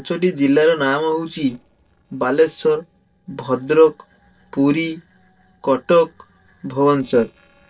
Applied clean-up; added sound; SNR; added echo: neural separator model SepFormer DNS4.